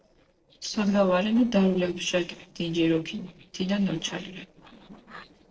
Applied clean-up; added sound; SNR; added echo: neural separator model SepFormer DNS4.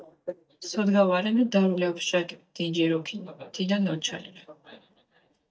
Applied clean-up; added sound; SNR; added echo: neural mask model DeepFilterNet 3.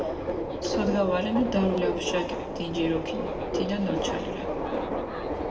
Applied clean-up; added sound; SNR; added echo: none; Subway, metro, underground; 1 dB; reverberation time 1.5 s.